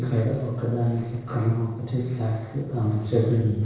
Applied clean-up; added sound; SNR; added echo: neural separator model SepFormer DNS4.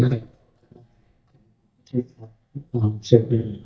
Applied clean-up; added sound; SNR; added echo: neural mask model DeepFilterNet 3.